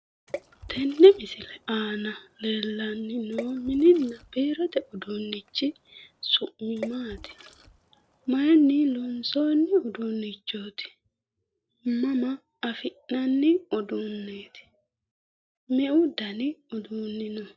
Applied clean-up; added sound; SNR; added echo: none; Water / Splash, splatter; 19 dB; none.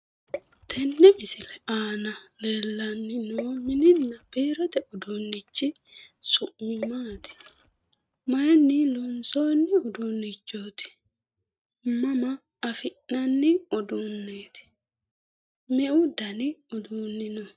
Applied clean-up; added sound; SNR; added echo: neural mask model RNNoise.